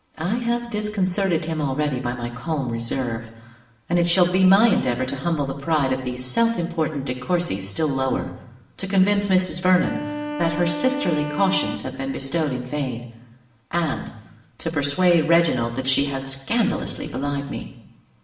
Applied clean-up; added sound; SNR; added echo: none; Wind instrument, woodwind instrument; 8 dB; reverberation time 0.8 s.